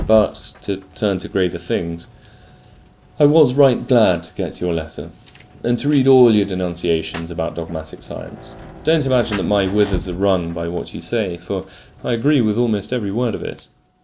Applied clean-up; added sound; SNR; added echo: none; Rain; 18 dB; none.